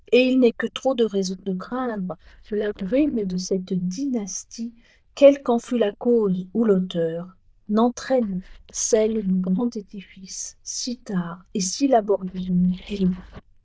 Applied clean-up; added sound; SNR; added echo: neural diffusion model UNIVERSE++.